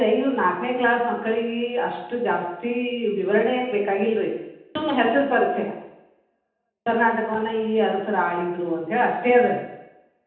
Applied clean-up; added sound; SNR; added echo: none; none; none; reverberation time 0.9 s.